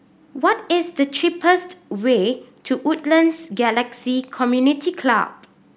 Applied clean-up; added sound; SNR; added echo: none; none; none; none.